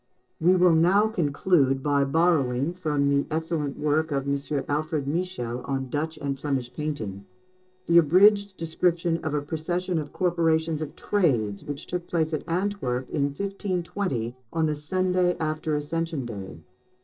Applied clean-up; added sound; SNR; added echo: neural separator model SepFormer DNS4.